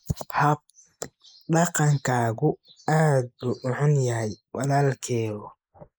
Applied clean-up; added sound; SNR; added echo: neural mask model Resemble Enhance denoiser.